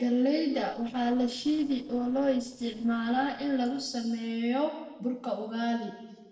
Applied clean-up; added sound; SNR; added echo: neural separator model SepFormer DNS4.